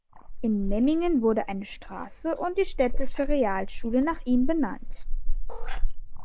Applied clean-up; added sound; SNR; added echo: neural mask model Resemble Enhance denoiser.